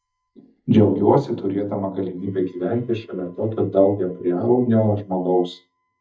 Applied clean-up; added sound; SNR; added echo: neural mask model DeepFilterNet 3.